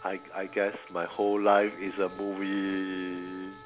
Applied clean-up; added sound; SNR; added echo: none; Trumpet; 19 dB; none.